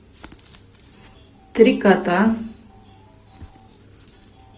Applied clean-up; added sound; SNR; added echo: none; none; none; none.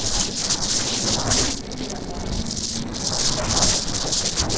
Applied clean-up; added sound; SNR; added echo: neural separator model SepFormer DNS4.